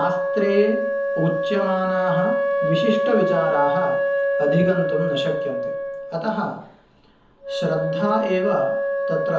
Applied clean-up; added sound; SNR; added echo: none; Wind instrument, woodwind instrument; -1 dB; reverberation time 0.7 s.